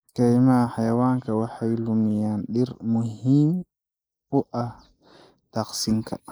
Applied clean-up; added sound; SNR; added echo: neural mask model Resemble Enhance denoiser.